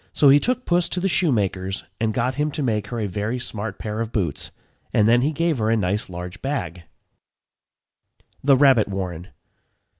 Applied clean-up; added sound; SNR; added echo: none; none; none; none.